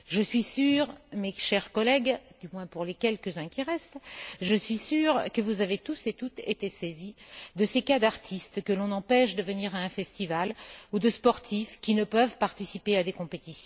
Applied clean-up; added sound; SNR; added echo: none; none; none; none.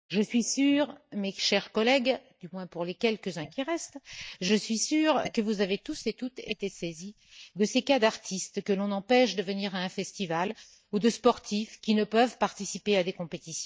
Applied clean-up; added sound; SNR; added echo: neural mask model DeepFilterNet 3.